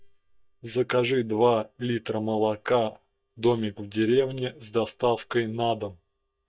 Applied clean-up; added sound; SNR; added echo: neural mask model DeepFilterNet 3.